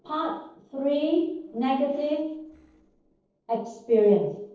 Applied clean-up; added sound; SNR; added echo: neural separator model SepFormer DNS4.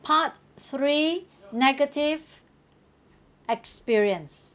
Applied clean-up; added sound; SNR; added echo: none; none; none; none.